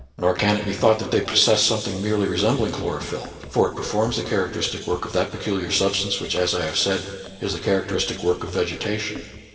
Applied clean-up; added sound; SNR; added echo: none; Run; 19 dB; reverberation time 2.4 s.